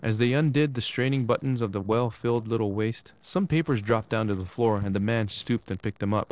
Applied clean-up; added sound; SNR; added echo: neural separator model SepFormer DNS4.